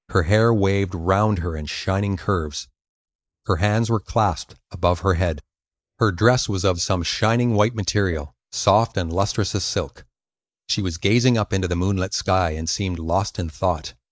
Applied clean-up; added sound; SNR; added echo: neural mask model Resemble Enhance denoiser.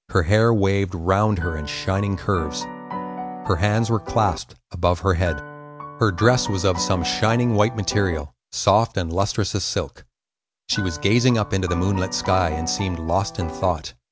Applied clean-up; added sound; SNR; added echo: none; Piano; 11 dB; none.